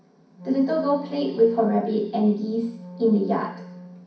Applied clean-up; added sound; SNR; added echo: none; Wind instrument, woodwind instrument; 17 dB; reverberation time 0.6 s.